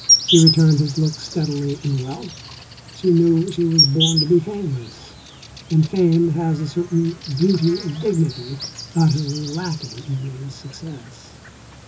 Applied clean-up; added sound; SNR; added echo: none; Insect; 6 dB; reverberation time 0.2 s.